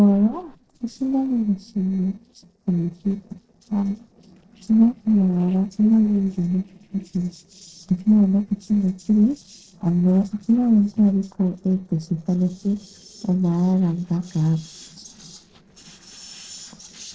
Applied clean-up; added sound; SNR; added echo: neural separator model SepFormer DNS4.